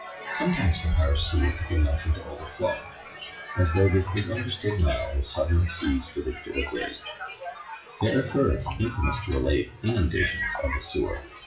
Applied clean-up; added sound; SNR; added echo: classical method WPE with log-MMSE.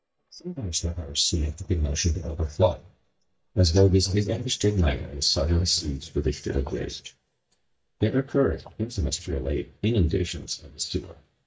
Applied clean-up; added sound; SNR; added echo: neural mask model DeepFilterNet 3.